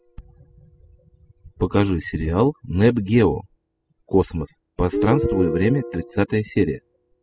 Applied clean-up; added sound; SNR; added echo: classical method spectral subtraction.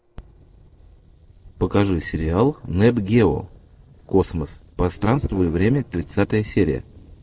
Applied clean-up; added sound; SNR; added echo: neural separator model SepFormer DNS4.